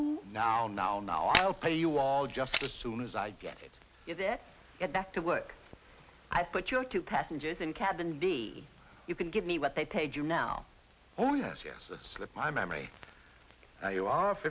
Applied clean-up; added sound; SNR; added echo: none; Camera; -3 dB; none.